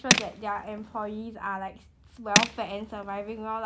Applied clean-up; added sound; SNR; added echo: none; Tools; -5 dB; none.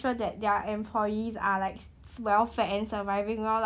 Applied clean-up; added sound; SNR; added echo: none; none; none; none.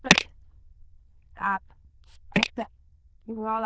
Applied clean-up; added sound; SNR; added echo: neural diffusion model UNIVERSE++.